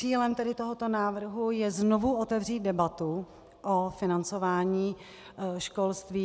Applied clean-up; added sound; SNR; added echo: none; none; none; none.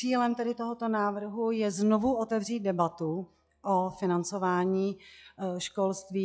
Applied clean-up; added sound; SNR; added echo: classical method log-MMSE.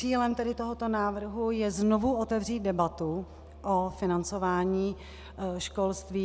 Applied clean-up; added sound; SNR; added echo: none; Musical instrument; 18 dB; none.